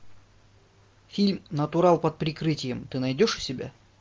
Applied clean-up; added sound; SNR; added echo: none; none; none; none.